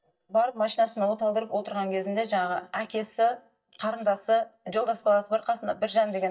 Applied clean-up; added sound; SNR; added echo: neural mask model DeepFilterNet 3.